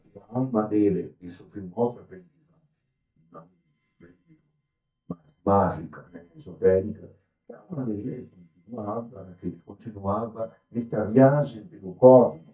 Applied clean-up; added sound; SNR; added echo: neural mask model DeepFilterNet 3.